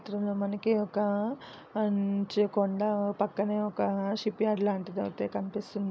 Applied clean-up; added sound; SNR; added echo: none; none; none; none.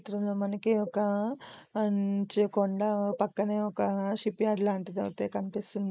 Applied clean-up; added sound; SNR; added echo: neural mask model Resemble Enhance denoiser.